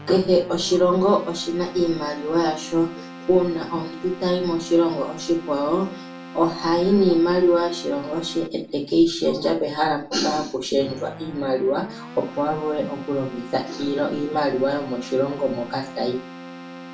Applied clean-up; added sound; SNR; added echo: none; Keyboard (musical); 16 dB; reverberation time 0.3 s.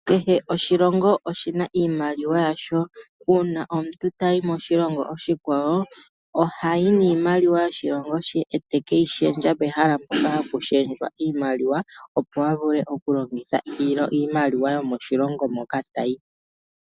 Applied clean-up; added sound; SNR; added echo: none; none; none; none.